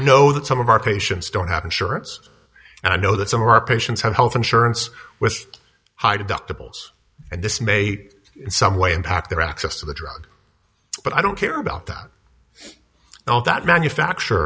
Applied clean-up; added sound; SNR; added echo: none; none; none; none.